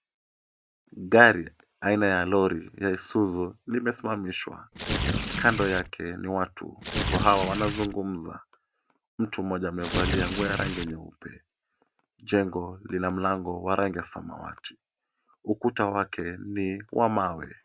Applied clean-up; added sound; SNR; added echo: none; Tearing; 2 dB; none.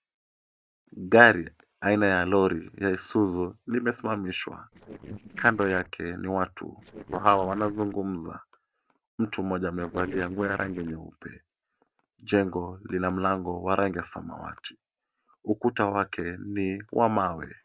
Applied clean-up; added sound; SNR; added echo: neural separator model SepFormer DNS4.